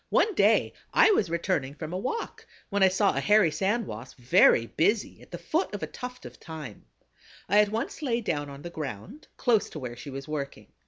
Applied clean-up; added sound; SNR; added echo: none; none; none; none.